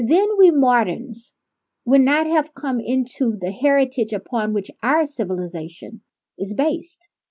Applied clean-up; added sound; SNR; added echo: none; none; none; none.